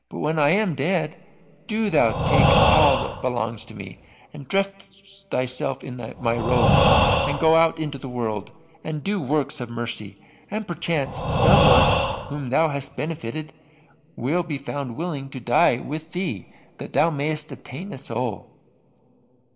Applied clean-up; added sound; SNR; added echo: none; Breathing; -3 dB; reverberation time 0.8 s.